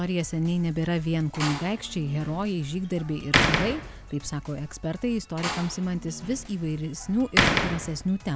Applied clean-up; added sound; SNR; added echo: none; Slam; 3 dB; none.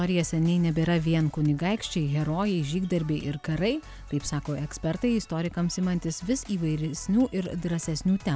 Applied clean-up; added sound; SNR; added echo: none; none; none; none.